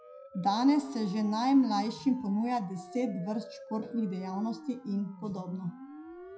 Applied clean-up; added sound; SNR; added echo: classical method WPE with log-MMSE.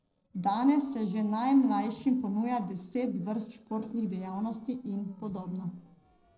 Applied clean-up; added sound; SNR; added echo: neural separator model SepFormer DNS4.